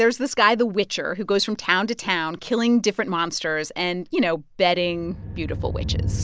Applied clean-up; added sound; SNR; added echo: none; none; none; none.